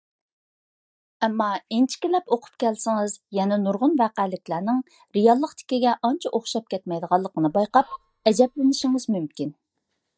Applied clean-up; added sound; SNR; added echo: neural mask model DeepFilterNet 3.